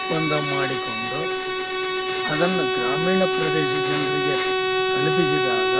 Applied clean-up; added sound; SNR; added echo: none; Bowed string instrument; -5 dB; none.